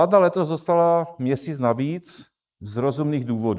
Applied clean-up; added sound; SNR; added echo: neural mask model Resemble Enhance denoiser.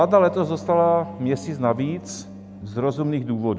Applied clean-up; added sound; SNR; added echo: none; Bowed string instrument; 16 dB; none.